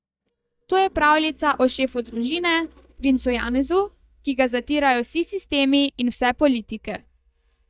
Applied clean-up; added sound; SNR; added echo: neural mask model DeepFilterNet 3.